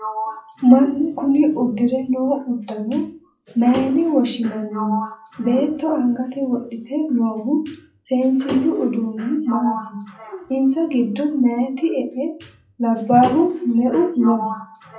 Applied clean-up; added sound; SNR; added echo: classical method WPE with log-MMSE.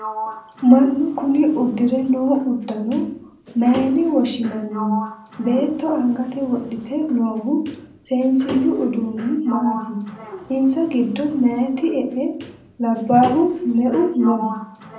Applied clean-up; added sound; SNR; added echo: none; Sliding door; 14 dB; reverberation time 0.6 s.